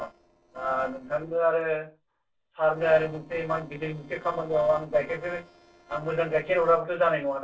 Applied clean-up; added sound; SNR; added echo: neural separator model SepFormer DNS4.